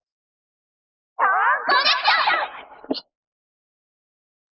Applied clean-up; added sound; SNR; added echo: neural mask model Resemble Enhance denoiser.